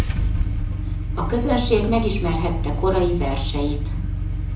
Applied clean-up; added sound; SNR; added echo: none; Engine starting / Car; -1 dB; reverberation time 0.6 s.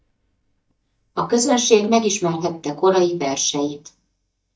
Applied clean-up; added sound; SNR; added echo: neural mask model DeepFilterNet 3.